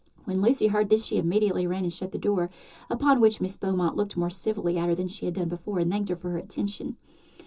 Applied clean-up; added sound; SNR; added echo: none; none; none; reverberation time 0.2 s.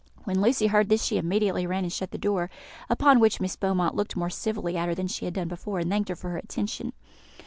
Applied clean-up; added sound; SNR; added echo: none; none; none; none.